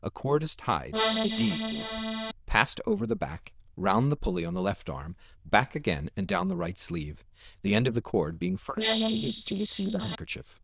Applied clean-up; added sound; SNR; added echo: neural diffusion model UNIVERSE++.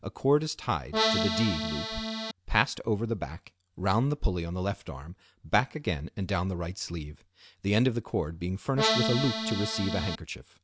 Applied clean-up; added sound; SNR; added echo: none; Accordion; 0 dB; none.